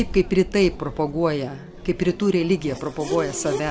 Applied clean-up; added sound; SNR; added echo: none; Race car, auto racing / Accelerating, revving, vroom; 10 dB; none.